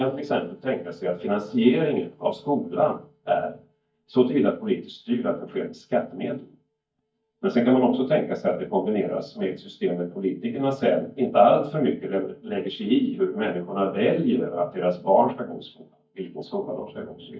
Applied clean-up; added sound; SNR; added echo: neural mask model DeepFilterNet 3.